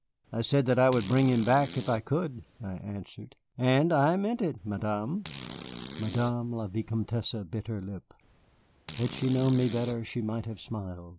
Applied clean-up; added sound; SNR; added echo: none; Fart; 15 dB; none.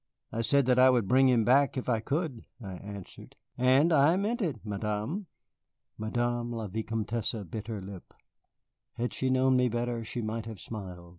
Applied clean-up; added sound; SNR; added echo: none; none; none; none.